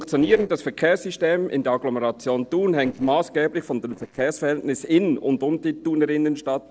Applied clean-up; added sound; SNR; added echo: neural separator model SepFormer DNS4.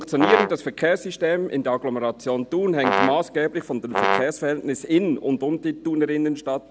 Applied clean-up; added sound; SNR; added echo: none; Brass instrument; 2 dB; none.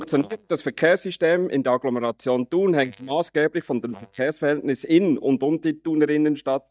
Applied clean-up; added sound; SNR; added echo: neural mask model DeepFilterNet 3.